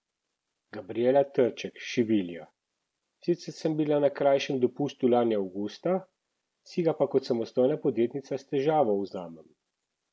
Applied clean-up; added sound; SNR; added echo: none; none; none; none.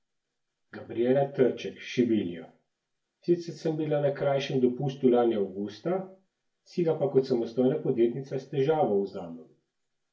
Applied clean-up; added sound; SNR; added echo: none; none; none; reverberation time 0.3 s.